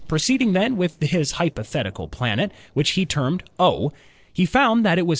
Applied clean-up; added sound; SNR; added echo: neural separator model SepFormer DNS4.